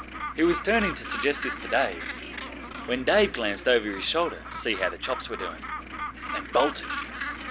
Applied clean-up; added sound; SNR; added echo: none; Gull, seagull; 8 dB; none.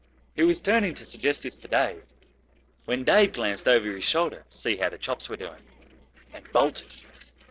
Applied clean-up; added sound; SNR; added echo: neural separator model SepFormer DNS4.